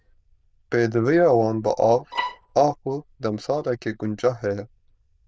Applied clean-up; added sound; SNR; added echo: neural diffusion model UNIVERSE++.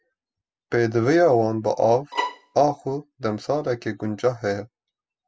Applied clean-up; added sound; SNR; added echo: none; Bowed string instrument; 7 dB; none.